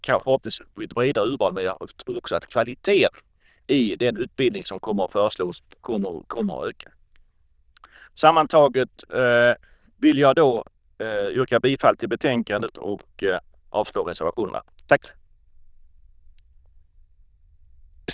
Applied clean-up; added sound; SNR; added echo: neural diffusion model UNIVERSE++.